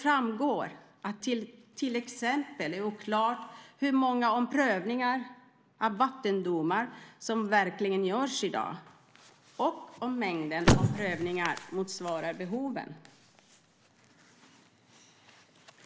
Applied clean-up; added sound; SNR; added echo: none; none; none; none.